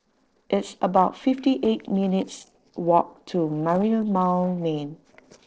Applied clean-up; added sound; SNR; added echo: neural separator model SepFormer DNS4.